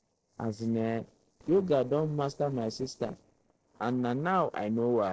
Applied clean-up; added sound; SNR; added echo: neural separator model SepFormer DNS4.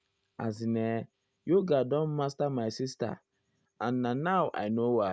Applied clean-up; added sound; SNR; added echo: none; none; none; none.